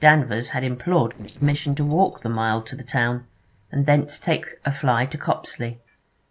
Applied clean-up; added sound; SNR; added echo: neural separator model SepFormer DNS4.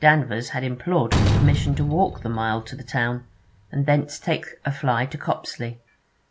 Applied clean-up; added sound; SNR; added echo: none; Slam; 2 dB; none.